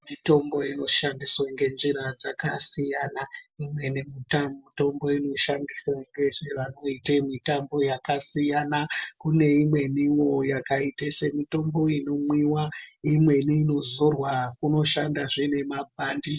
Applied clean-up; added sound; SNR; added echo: none; none; none; none.